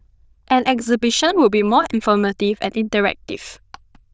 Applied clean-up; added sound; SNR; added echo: neural diffusion model UNIVERSE++.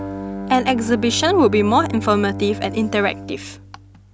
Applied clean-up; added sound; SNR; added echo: none; Acoustic guitar + Bowed string instrument; 10 dB; none.